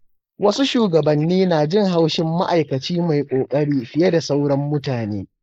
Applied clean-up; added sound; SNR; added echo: neural mask model Resemble Enhance denoiser.